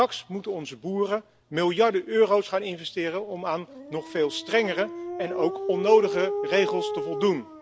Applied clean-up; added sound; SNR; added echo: none; Dog; 9 dB; none.